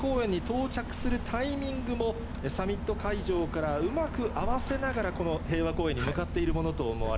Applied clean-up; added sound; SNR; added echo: none; Engine / Boat, Water vehicle; 4 dB; none.